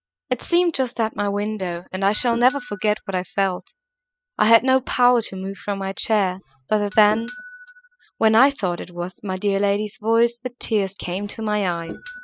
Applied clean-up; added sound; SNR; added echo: classical method spectral subtraction.